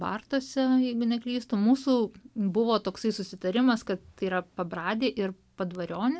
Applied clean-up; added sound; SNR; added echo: none; none; none; none.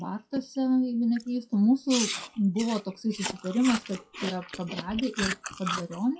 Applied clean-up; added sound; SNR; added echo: classical method WPE with log-MMSE.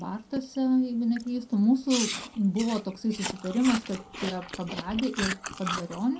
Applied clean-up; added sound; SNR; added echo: none; Chewing, mastication; 10 dB; reverberation time 0.2 s.